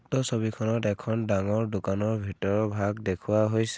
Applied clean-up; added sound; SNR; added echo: none; none; none; none.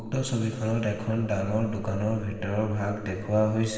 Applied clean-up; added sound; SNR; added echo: none; Chewing, mastication / Livestock, farm animals, working animals; 18 dB; reverberation time 1.7 s.